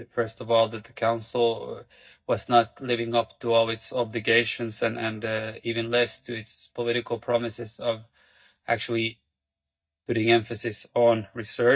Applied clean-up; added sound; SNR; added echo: neural mask model DeepFilterNet 3.